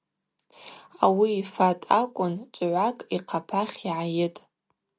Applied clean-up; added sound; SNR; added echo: none; none; none; none.